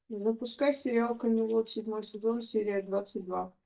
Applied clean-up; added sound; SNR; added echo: neural mask model DeepFilterNet 3.